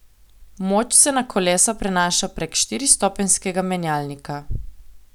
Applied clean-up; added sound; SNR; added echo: none; none; none; none.